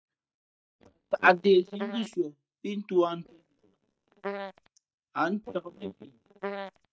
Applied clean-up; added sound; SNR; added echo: neural mask model DeepFilterNet 3.